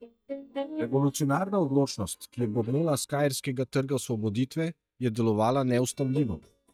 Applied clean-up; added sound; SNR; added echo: neural mask model DeepFilterNet 3.